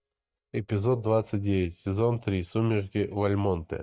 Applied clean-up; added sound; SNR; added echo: neural mask model DeepFilterNet 3.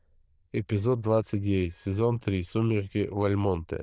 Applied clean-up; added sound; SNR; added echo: neural diffusion model UNIVERSE++.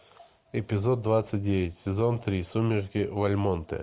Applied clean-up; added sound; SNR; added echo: none; none; none; none.